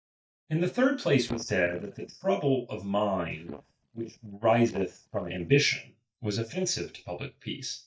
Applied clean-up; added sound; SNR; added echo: neural mask model DeepFilterNet 3.